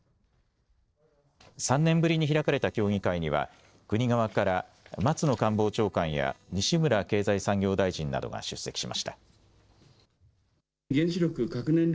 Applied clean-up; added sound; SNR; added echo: neural separator model SepFormer DNS4.